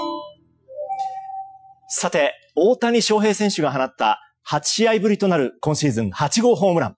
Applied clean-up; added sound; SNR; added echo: classical method Wiener filter.